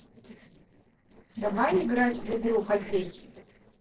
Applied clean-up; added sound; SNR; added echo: neural separator model SepFormer DNS4.